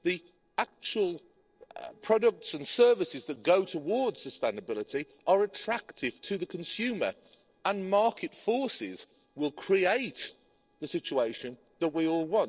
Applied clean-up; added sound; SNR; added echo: neural separator model SepFormer DNS4.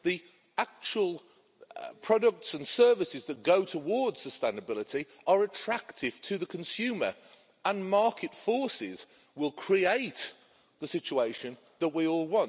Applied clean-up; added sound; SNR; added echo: none; none; none; none.